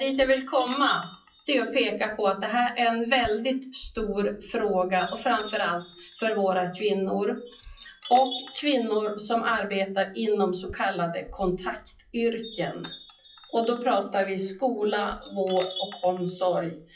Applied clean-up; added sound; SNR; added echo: classical method WPE with log-MMSE.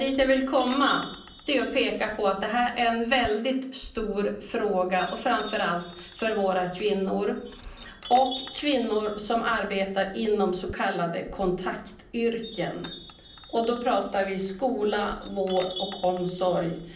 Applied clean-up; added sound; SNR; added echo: none; Chime; 13 dB; reverberation time 0.6 s.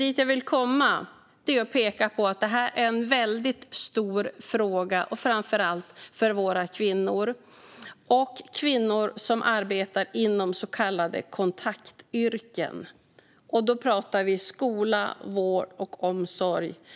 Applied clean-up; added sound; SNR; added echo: none; none; none; none.